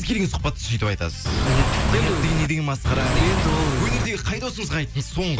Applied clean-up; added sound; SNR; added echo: none; Engine / Car; -2 dB; none.